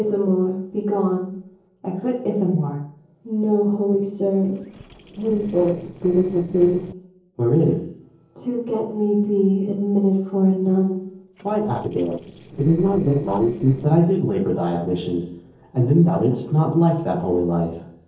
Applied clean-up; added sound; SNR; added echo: neural separator model SepFormer DNS4.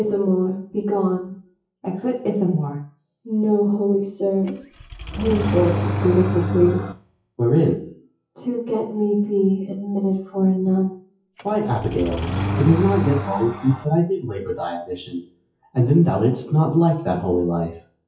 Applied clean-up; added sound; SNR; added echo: classical method WPE with log-MMSE.